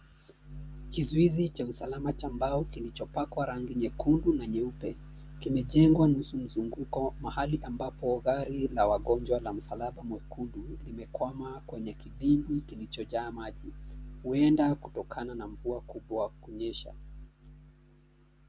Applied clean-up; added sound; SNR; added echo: none; none; none; none.